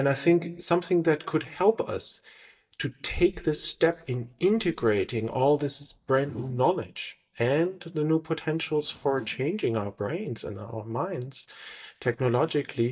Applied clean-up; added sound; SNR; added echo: neural mask model DeepFilterNet 3.